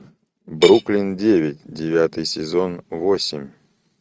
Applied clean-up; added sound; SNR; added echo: neural mask model RNNoise.